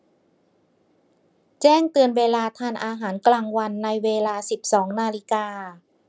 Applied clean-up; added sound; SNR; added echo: none; none; none; none.